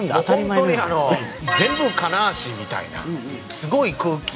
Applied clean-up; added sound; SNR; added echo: none; none; none; none.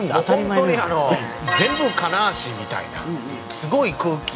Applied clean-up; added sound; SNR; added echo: none; Brass instrument; 15 dB; none.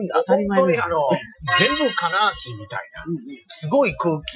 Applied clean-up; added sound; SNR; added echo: classical method Wiener filter.